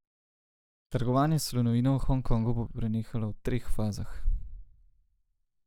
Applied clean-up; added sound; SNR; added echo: neural mask model DeepFilterNet 3.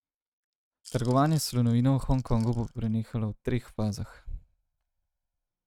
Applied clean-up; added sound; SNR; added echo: neural mask model RNNoise.